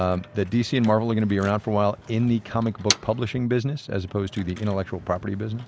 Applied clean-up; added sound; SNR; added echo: none; Motor vehicle (road); 13 dB; none.